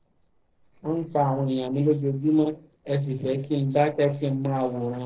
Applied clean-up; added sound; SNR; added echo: neural separator model SepFormer DNS4.